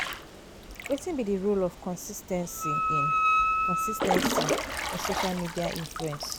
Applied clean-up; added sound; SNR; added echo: none; Wind instrument, woodwind instrument + Drip / Trickle, dribble / Water / Splash, splatter; -3 dB; none.